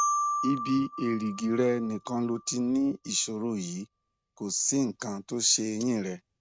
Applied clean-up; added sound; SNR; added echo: neural mask model RNNoise.